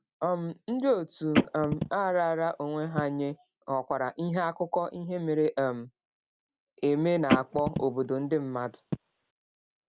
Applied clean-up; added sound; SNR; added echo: none; Telephone; 3 dB; none.